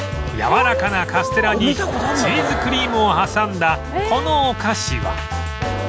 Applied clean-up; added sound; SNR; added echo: none; Trumpet; 17 dB; none.